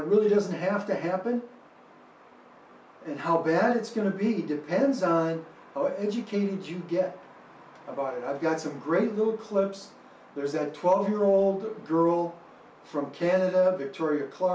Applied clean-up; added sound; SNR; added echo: none; none; none; none.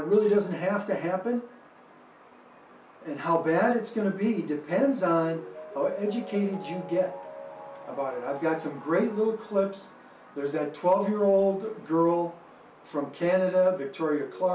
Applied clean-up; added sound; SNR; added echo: none; Mallet percussion; 20 dB; none.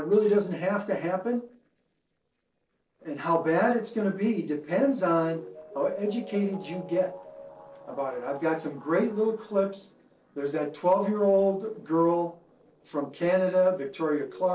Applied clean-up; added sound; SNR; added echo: neural separator model SepFormer DNS4.